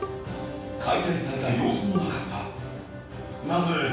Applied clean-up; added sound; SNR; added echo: none; Bowed string instrument; 15 dB; reverberation time 0.7 s.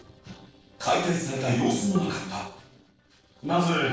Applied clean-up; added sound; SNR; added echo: neural separator model SepFormer DNS4.